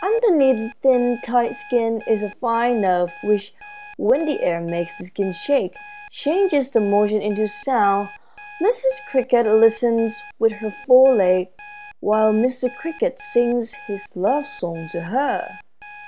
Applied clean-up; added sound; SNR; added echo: none; Alarm; 19 dB; none.